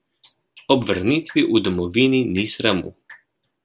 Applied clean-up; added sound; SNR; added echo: none; none; none; none.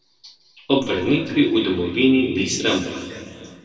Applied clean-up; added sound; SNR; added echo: none; none; none; reverberation time 2.2 s.